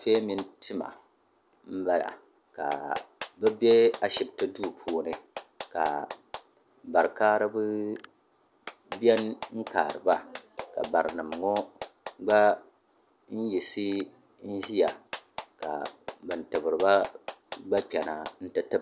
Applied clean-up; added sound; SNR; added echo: none; Clapping; 15 dB; none.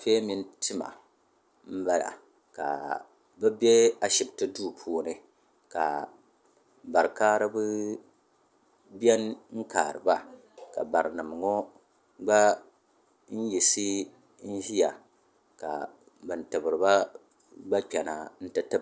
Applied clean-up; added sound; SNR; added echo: none; none; none; none.